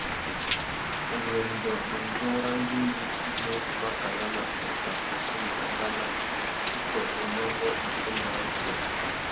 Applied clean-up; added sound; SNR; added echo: none; Rain; -5 dB; none.